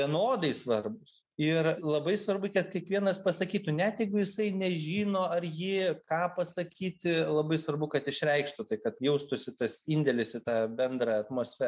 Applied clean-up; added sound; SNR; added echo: none; none; none; none.